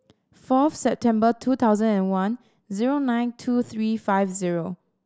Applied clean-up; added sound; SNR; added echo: none; none; none; none.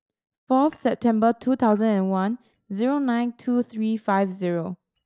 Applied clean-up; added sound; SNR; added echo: neural mask model DeepFilterNet 3.